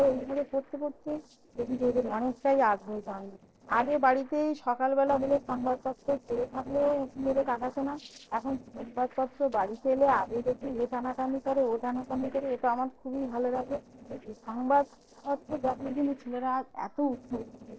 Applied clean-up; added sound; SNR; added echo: neural separator model SepFormer DNS4.